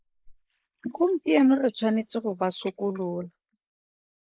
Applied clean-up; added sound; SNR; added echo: neural mask model Resemble Enhance denoiser.